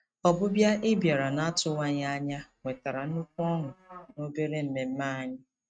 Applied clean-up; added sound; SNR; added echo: neural mask model RNNoise.